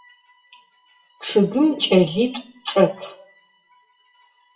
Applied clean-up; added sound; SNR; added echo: classical method WPE with log-MMSE.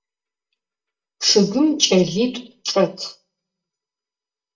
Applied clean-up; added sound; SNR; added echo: neural mask model DeepFilterNet 3.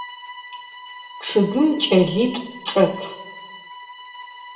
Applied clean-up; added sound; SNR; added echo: none; Bowed string instrument; 16 dB; reverberation time 0.6 s.